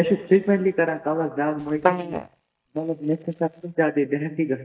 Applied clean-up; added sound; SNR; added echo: neural mask model DeepFilterNet 3.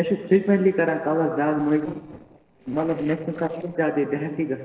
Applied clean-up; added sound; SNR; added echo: neural separator model SepFormer DNS4.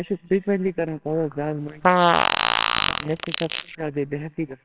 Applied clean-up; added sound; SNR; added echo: neural separator model SepFormer WHAMR!.